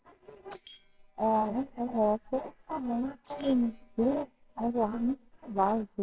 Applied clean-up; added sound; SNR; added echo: neural separator model SepFormer WHAMR!.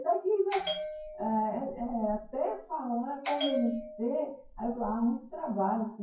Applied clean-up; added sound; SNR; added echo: classical method WPE with log-MMSE.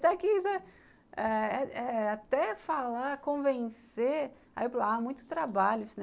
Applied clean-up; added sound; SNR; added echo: none; none; none; none.